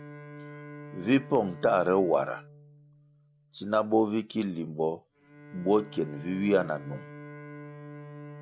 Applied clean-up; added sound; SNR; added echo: none; Bowed string instrument; 16 dB; none.